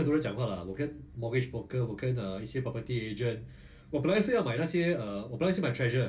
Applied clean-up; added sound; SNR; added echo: none; none; none; reverberation time 0.1 s.